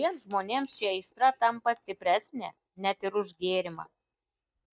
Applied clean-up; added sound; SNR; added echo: neural mask model DeepFilterNet 3.